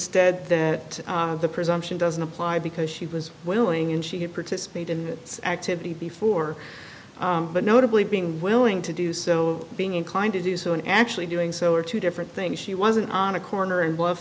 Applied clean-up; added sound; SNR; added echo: none; none; none; none.